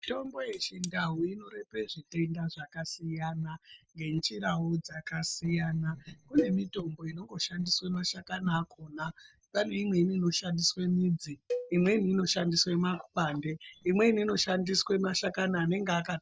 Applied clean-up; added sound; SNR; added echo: neural separator model SepFormer DNS4.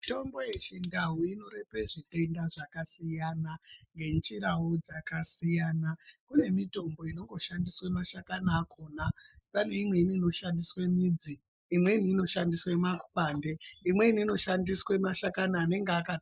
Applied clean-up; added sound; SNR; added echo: neural mask model Resemble Enhance denoiser.